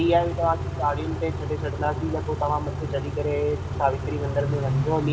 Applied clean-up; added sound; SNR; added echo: none; Idling / Accelerating, revving, vroom / Car; 2 dB; reverberation time 2.4 s.